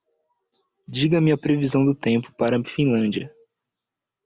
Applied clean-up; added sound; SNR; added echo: none; none; none; none.